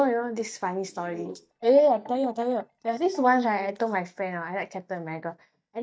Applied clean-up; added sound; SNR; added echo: neural mask model DeepFilterNet 3.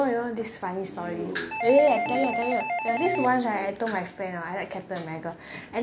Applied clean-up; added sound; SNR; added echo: none; Doorbell; 4 dB; none.